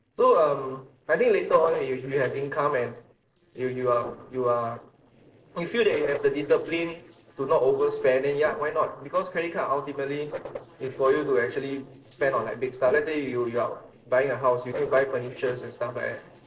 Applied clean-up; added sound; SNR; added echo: neural separator model SepFormer DNS4.